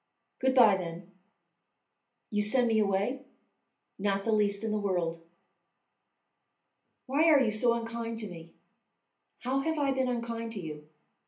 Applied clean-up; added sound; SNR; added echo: none; none; none; reverberation time 0.3 s.